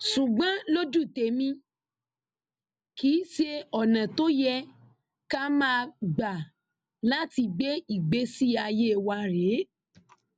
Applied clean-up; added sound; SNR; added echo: none; none; none; none.